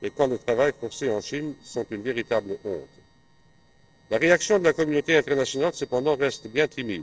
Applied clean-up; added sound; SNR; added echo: neural separator model SepFormer DNS4.